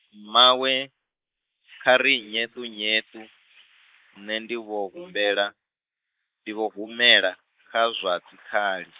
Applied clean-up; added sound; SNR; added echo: neural mask model Resemble Enhance denoiser.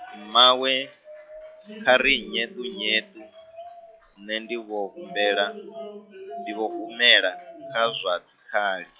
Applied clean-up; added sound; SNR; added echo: classical method log-MMSE.